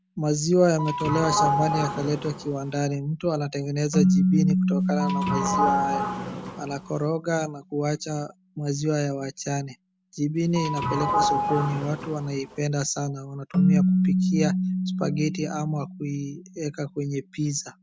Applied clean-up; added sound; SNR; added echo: none; Sliding door / Doorbell + Keyboard (musical); 0 dB; none.